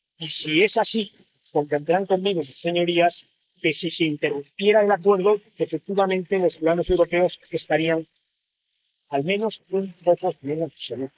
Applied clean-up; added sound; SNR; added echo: neural mask model Resemble Enhance denoiser.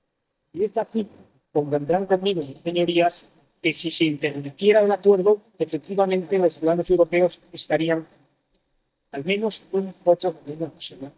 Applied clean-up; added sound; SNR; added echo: neural mask model DeepFilterNet 3.